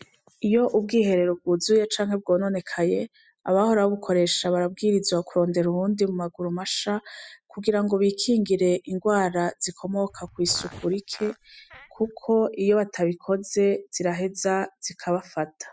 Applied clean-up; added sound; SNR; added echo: classical method spectral subtraction.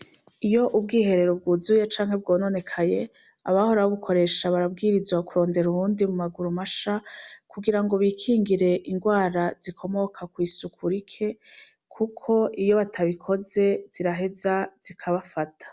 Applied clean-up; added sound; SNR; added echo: none; none; none; none.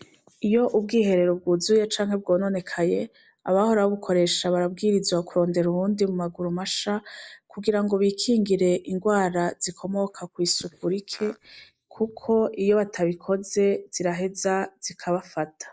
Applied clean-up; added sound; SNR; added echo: neural mask model Resemble Enhance denoiser.